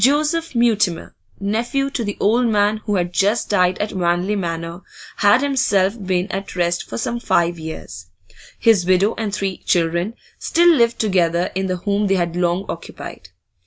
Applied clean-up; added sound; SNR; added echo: none; none; none; none.